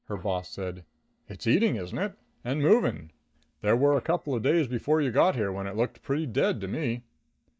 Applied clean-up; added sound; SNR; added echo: neural mask model DeepFilterNet 3.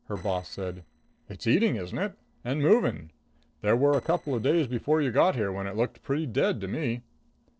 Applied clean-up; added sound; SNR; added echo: neural separator model SepFormer DNS4.